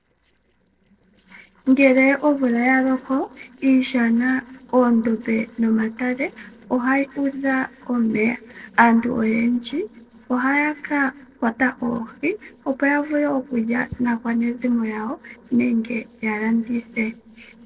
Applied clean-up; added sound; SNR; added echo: neural separator model SepFormer DNS4.